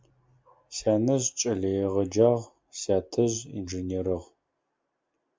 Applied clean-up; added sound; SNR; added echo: none; none; none; none.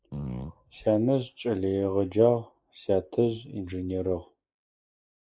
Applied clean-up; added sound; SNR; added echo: neural mask model Resemble Enhance denoiser.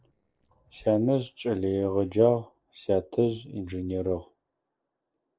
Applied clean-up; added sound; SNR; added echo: neural separator model SepFormer DNS4.